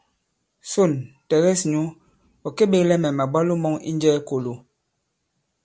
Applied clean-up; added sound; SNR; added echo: none; none; none; none.